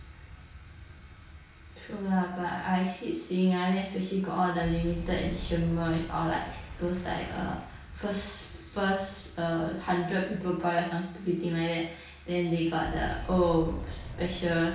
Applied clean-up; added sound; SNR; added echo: none; Boom; 12 dB; reverberation time 0.6 s.